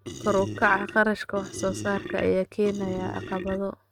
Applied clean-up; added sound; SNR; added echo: neural mask model RNNoise.